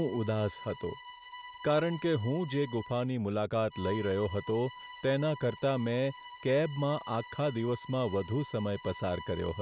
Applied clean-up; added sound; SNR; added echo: none; Bowed string instrument; 15 dB; none.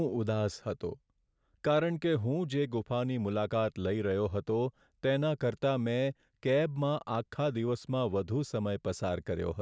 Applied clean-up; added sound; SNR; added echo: none; none; none; none.